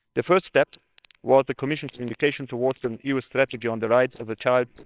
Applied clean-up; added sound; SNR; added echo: neural separator model SepFormer WHAMR!.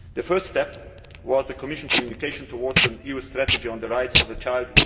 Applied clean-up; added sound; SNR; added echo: none; Packing tape, duct tape; -1 dB; reverberation time 1.5 s.